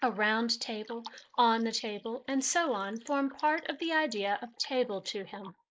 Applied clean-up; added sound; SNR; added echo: neural mask model Resemble Enhance denoiser.